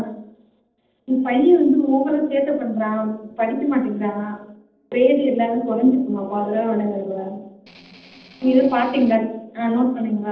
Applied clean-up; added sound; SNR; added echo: neural separator model SepFormer DNS4.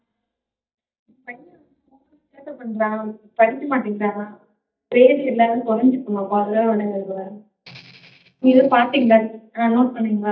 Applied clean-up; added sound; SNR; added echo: neural mask model DeepFilterNet 3.